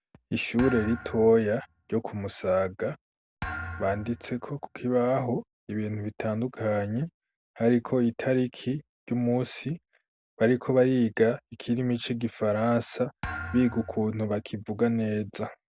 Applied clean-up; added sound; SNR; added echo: none; Thump, thud; 13 dB; none.